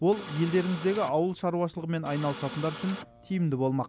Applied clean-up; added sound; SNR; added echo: none; Printer; 12 dB; none.